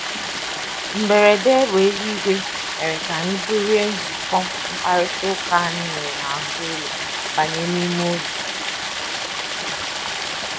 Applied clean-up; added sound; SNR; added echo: none; Stream; 3 dB; none.